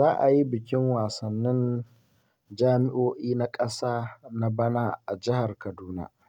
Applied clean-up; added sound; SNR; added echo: none; none; none; none.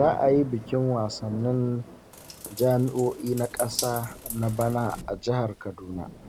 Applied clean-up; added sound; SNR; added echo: none; Bathtub (filling or washing) + Thunder / Rain; 13 dB; none.